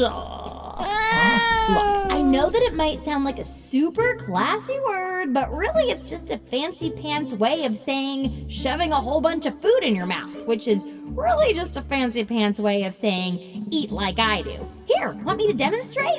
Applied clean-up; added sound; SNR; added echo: none; Cat; -1 dB; reverberation time 1.3 s.